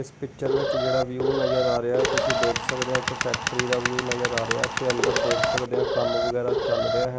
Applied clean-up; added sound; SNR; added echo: none; Alarm + Tools; -2 dB; none.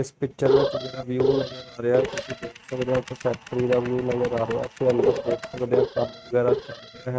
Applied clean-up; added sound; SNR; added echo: neural mask model RNNoise.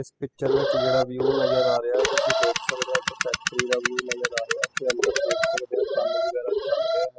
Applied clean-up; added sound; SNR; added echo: classical method spectral subtraction.